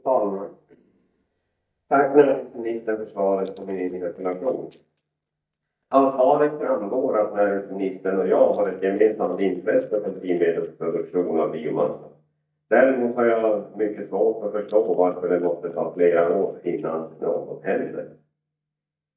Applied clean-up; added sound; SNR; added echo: neural mask model DeepFilterNet 3.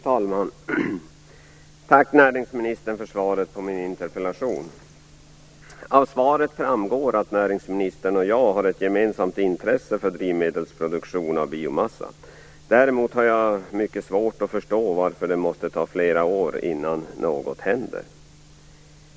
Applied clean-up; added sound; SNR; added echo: none; none; none; none.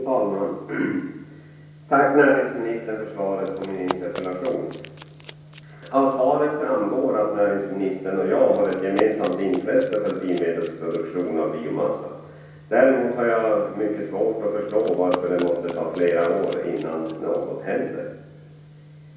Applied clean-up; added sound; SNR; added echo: none; Run; 15 dB; reverberation time 0.9 s.